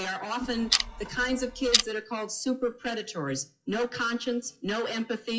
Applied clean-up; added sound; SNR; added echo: classical method WPE with log-MMSE.